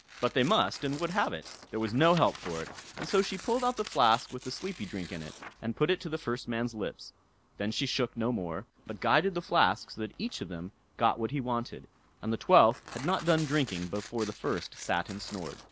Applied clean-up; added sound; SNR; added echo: none; Tearing; 18 dB; none.